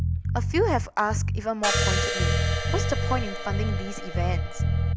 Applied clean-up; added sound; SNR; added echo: none; Crash cymbal + Bass guitar; -5 dB; none.